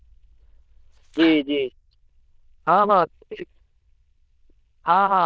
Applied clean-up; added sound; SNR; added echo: neural diffusion model UNIVERSE++.